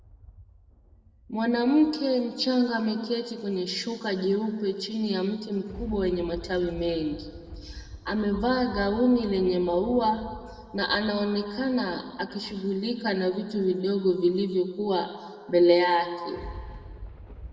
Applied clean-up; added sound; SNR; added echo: none; Thunder; 19 dB; reverberation time 1.7 s.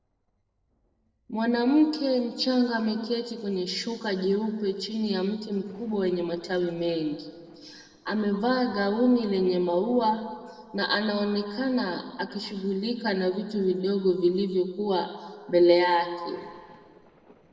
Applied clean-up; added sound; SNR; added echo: neural separator model SepFormer DNS4.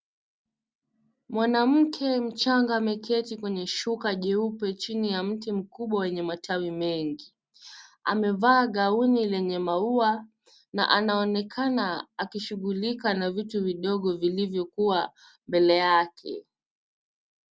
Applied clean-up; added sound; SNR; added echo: none; none; none; none.